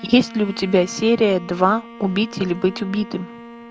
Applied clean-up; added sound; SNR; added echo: none; Bowed string instrument; 17 dB; none.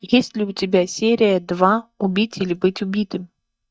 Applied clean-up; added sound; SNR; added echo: neural mask model DeepFilterNet 3.